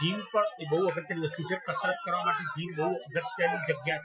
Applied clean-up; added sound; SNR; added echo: classical method Wiener filter.